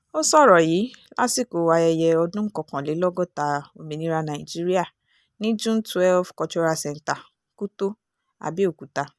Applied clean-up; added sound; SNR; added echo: none; none; none; none.